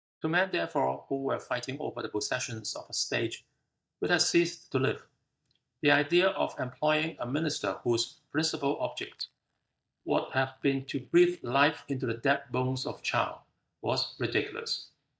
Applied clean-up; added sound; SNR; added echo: neural mask model DeepFilterNet 3.